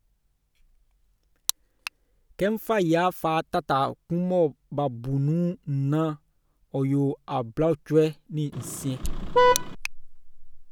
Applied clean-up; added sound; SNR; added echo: none; Vehicle horn, car horn, honking; -3 dB; none.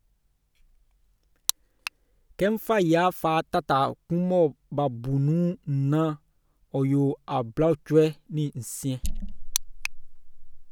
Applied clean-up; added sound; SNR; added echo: none; none; none; none.